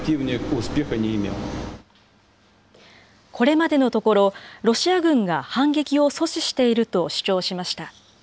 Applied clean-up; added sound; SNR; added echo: none; none; none; none.